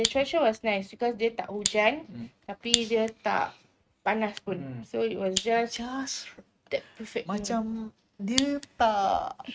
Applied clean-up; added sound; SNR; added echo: neural mask model RNNoise.